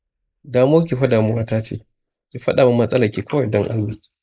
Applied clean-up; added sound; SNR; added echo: neural mask model Resemble Enhance denoiser.